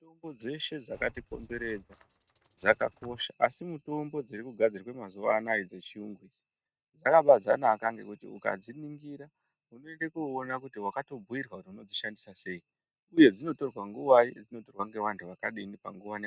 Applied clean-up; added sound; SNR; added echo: neural mask model RNNoise.